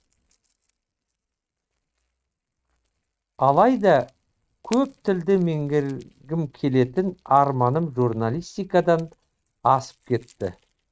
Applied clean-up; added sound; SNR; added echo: neural mask model RNNoise.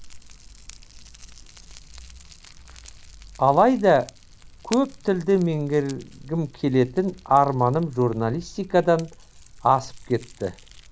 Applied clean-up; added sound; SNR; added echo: none; Fire; 19 dB; none.